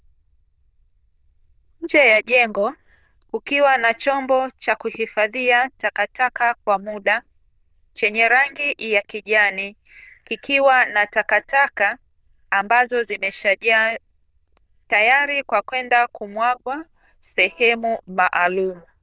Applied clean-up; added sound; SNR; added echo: neural diffusion model UNIVERSE++.